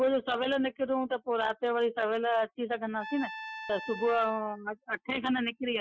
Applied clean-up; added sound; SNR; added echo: classical method Wiener filter.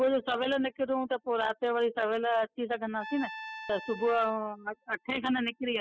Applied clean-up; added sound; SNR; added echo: classical method spectral subtraction.